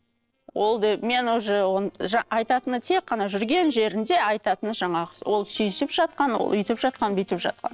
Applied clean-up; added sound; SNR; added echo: neural separator model SepFormer DNS4.